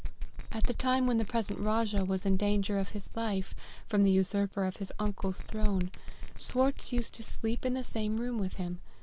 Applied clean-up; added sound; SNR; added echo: none; Bell; -2 dB; none.